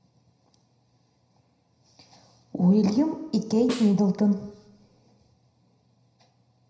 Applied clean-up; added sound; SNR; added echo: none; Snare drum; 14 dB; reverberation time 0.7 s.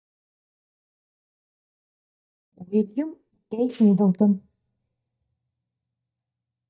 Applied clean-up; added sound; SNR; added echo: neural mask model DeepFilterNet 3.